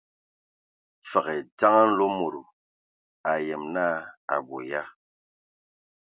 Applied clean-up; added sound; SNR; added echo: none; none; none; none.